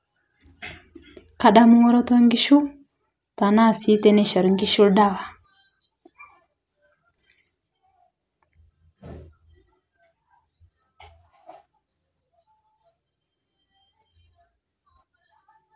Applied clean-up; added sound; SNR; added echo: none; none; none; none.